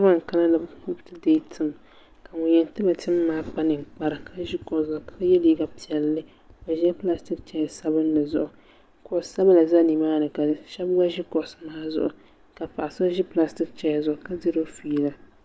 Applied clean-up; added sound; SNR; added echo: none; none; none; none.